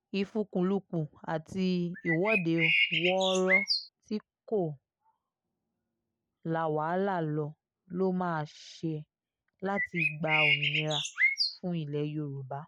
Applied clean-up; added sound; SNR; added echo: none; Bird; -3 dB; none.